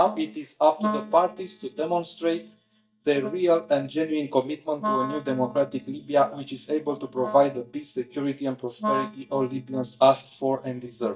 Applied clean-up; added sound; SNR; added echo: neural mask model DeepFilterNet 3.